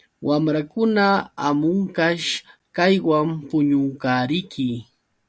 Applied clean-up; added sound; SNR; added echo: none; none; none; none.